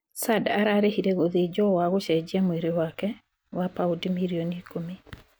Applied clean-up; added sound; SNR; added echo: none; none; none; none.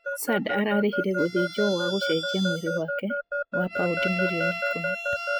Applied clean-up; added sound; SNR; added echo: classical method spectral subtraction.